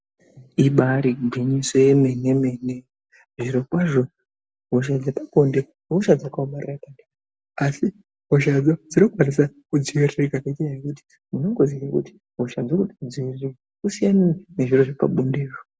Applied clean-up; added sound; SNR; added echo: none; none; none; none.